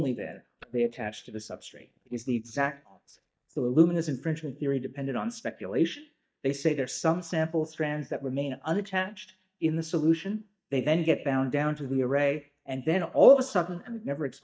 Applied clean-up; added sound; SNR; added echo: neural mask model DeepFilterNet 3.